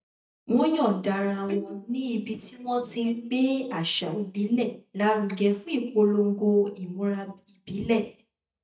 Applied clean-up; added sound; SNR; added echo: neural mask model DeepFilterNet 3.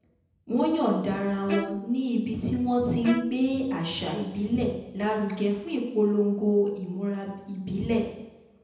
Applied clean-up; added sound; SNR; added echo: none; Bowed string instrument; 12 dB; reverberation time 0.9 s.